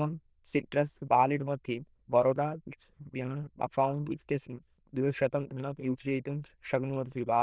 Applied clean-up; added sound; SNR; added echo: neural diffusion model UNIVERSE++.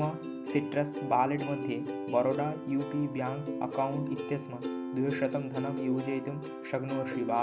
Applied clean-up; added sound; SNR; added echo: none; Plucked string instrument; 5 dB; none.